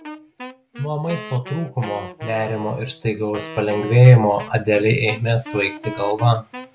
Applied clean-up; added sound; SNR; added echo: none; Wind instrument, woodwind instrument; 17 dB; none.